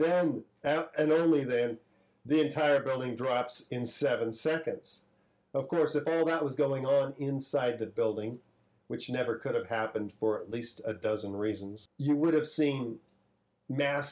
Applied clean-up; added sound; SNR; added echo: none; none; none; none.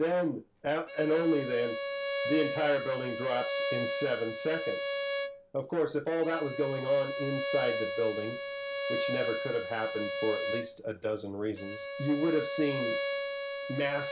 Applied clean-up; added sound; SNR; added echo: none; Bowed string instrument; 3 dB; none.